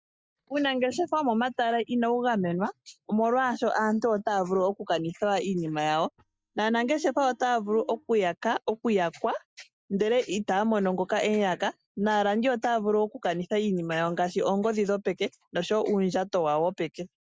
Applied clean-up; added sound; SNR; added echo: neural mask model DeepFilterNet 3.